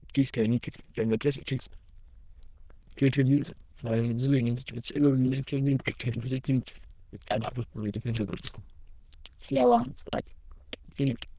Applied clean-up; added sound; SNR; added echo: neural diffusion model UNIVERSE++.